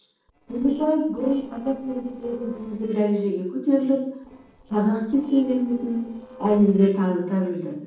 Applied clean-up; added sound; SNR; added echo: neural separator model SepFormer DNS4.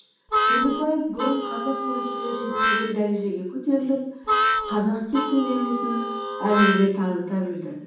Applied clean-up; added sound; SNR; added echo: none; Harmonica; 0 dB; reverberation time 1.2 s.